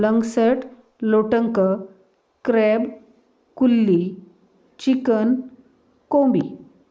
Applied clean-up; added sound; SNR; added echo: neural mask model Resemble Enhance denoiser.